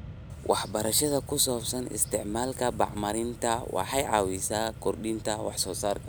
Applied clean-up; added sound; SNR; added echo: none; Mechanisms; 12 dB; none.